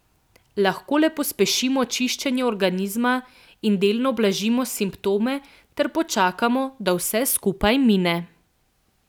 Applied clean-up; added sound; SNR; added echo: none; none; none; none.